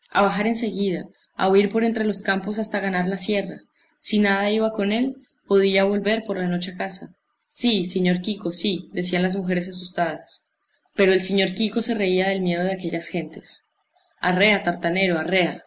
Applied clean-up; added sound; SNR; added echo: none; none; none; none.